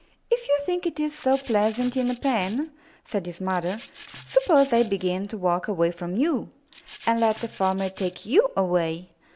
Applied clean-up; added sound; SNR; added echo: none; Rattle (instrument); 19 dB; none.